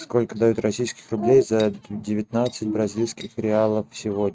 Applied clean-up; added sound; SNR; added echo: neural mask model RNNoise.